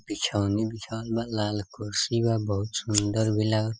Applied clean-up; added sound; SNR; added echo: classical method Wiener filter.